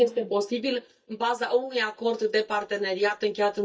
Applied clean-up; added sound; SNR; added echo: neural mask model DeepFilterNet 3.